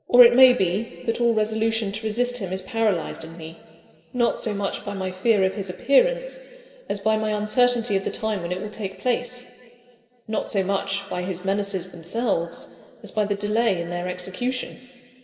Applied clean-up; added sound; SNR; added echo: none; none; none; reverberation time 2.3 s.